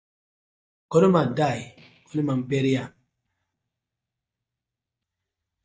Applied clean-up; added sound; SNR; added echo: neural mask model DeepFilterNet 3.